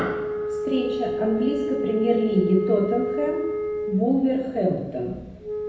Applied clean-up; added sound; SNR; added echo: none; Wind instrument, woodwind instrument; 4 dB; reverberation time 0.9 s.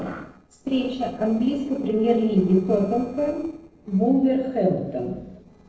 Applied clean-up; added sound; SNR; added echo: neural separator model SepFormer DNS4.